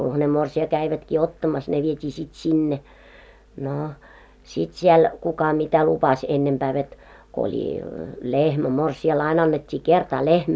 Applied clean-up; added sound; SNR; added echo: none; none; none; none.